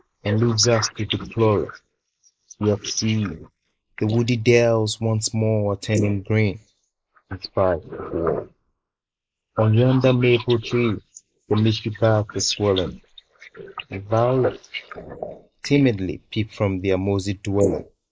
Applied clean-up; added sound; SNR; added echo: neural mask model Resemble Enhance denoiser.